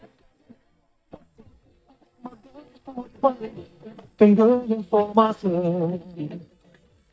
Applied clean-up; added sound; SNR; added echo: neural mask model DeepFilterNet 3.